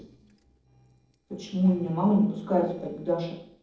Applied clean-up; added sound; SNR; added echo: neural separator model SepFormer DNS4.